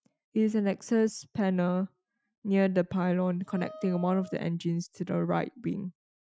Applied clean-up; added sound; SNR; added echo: classical method Wiener filter.